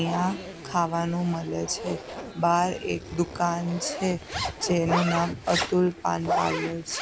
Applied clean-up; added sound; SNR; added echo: none; Zipper (clothing); 7 dB; none.